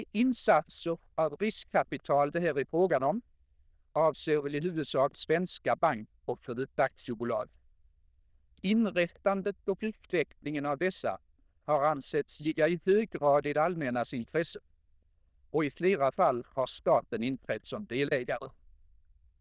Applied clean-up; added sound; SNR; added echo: neural diffusion model UNIVERSE++.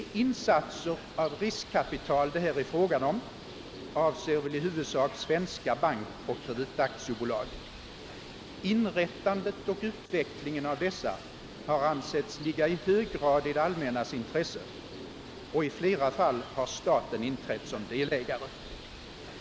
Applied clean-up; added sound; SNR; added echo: none; Bird; 14 dB; none.